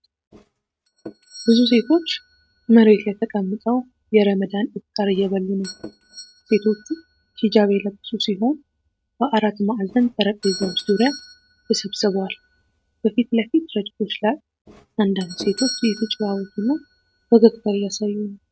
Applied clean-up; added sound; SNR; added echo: neural mask model RNNoise.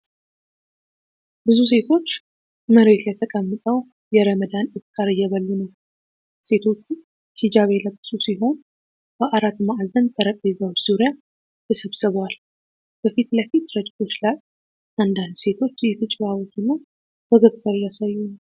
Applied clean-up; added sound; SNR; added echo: none; none; none; none.